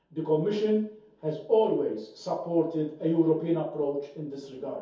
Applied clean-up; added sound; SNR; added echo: none; none; none; reverberation time 0.6 s.